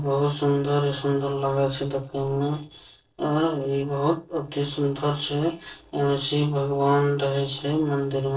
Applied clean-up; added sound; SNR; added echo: neural separator model SepFormer DNS4.